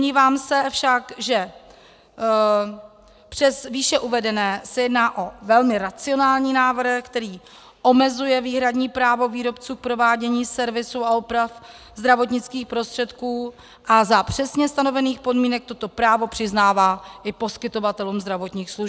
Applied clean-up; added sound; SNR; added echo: none; none; none; none.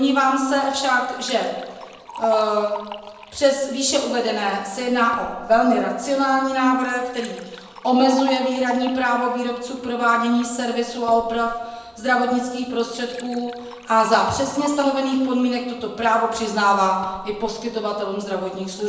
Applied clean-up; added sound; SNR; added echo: none; Liquid; 18 dB; reverberation time 1.0 s.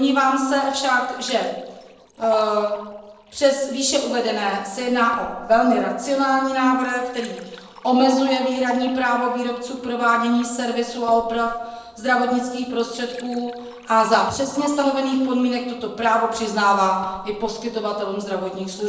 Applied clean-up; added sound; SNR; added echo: neural separator model SepFormer DNS4.